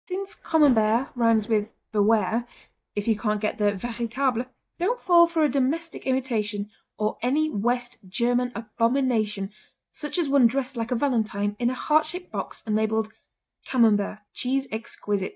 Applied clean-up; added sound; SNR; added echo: neural mask model DeepFilterNet 3.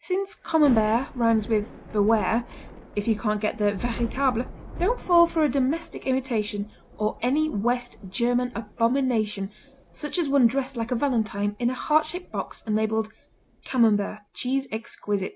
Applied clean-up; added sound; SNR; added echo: none; Thunder / Rain; 16 dB; none.